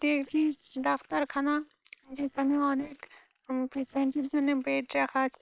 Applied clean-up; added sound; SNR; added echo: neural separator model SepFormer WHAM!.